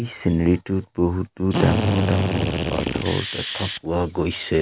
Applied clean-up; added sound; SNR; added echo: none; Drill; 3 dB; none.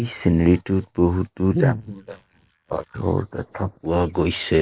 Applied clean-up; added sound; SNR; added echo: neural mask model Resemble Enhance denoiser.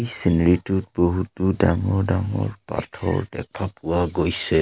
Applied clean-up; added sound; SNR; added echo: none; none; none; none.